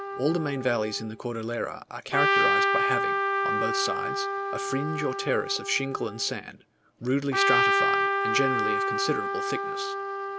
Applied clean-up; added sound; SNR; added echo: none; Trumpet; -3 dB; none.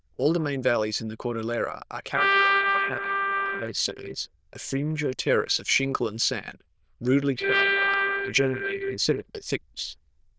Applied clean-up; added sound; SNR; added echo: neural diffusion model UNIVERSE++.